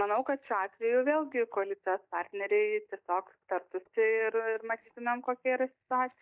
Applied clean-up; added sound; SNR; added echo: neural mask model DeepFilterNet 3.